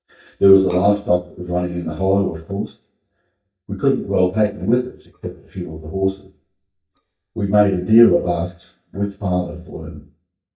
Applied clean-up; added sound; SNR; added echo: neural mask model DeepFilterNet 3.